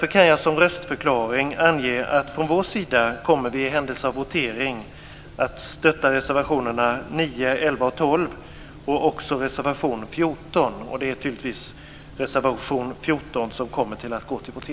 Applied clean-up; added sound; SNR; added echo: none; Bird vocalization, bird call, bird song; 17 dB; none.